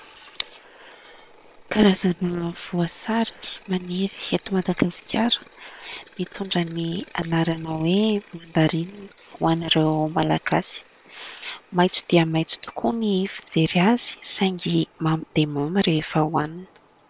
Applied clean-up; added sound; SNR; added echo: neural separator model SepFormer WHAM!.